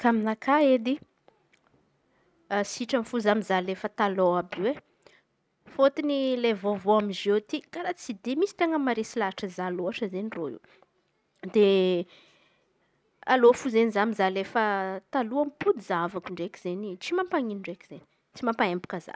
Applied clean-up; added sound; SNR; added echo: none; none; none; none.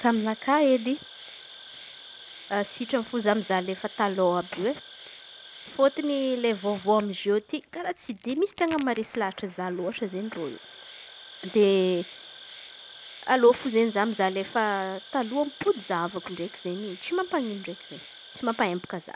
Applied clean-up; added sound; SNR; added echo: none; Crack + Insect; 18 dB; none.